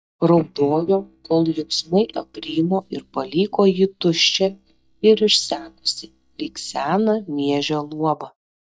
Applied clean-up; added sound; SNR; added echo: neural mask model DeepFilterNet 3.